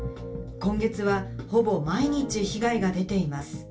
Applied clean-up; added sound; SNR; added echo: none; none; none; reverberation time 0.2 s.